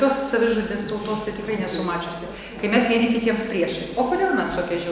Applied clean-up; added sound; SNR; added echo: none; none; none; none.